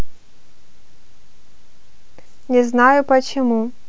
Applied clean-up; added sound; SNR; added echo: none; none; none; none.